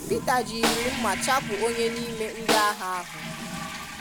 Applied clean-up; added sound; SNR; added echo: none; Toilet flush + Snare drum; 3 dB; none.